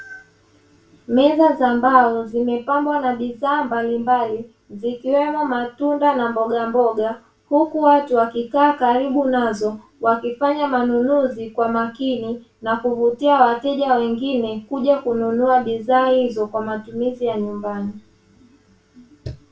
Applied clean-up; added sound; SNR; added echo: none; none; none; reverberation time 0.2 s.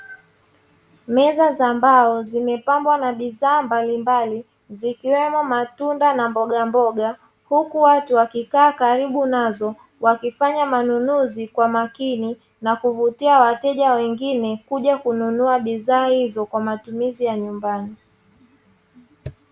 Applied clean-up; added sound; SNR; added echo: none; none; none; none.